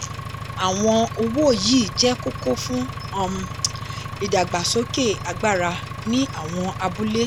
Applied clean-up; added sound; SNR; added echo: none; Engine; 9 dB; none.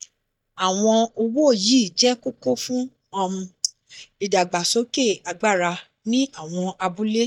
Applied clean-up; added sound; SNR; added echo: neural mask model DeepFilterNet 3.